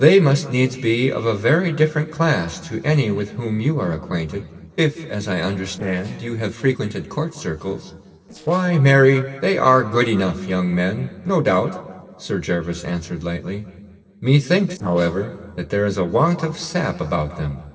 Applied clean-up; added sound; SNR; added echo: neural separator model SepFormer DNS4.